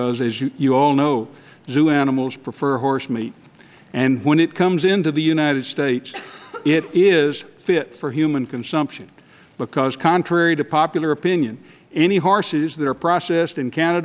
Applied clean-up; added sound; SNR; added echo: none; none; none; none.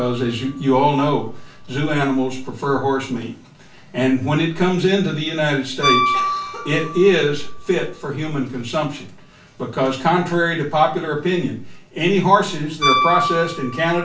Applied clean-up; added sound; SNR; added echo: none; Piano; 8 dB; reverberation time 0.3 s.